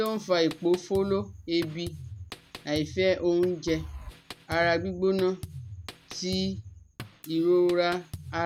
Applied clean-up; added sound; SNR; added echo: none; Drum kit; 14 dB; none.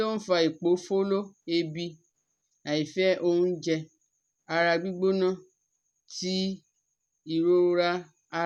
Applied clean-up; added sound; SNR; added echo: none; none; none; none.